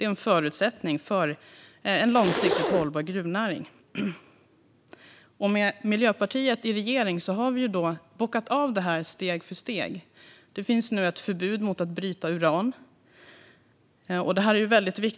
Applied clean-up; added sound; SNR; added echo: none; Zipper (clothing); 4 dB; none.